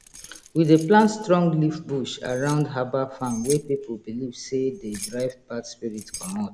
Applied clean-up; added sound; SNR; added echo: none; Keys jangling; 9 dB; none.